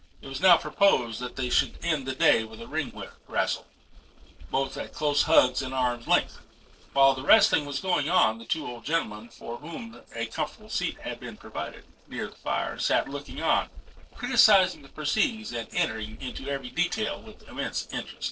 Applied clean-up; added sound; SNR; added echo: neural separator model SepFormer DNS4.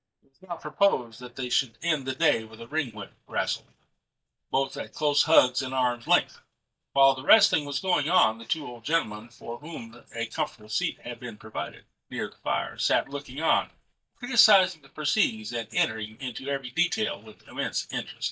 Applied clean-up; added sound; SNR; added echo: neural mask model DeepFilterNet 3.